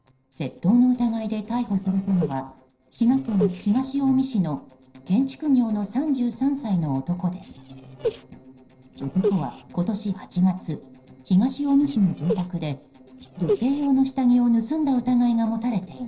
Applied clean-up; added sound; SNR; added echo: neural separator model SepFormer DNS4.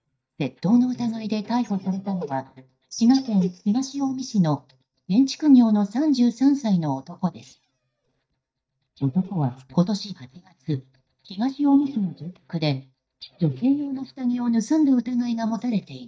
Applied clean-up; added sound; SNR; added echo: neural mask model DeepFilterNet 3.